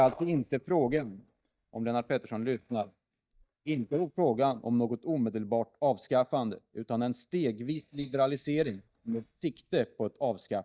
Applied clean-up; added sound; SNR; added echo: neural mask model DeepFilterNet 3.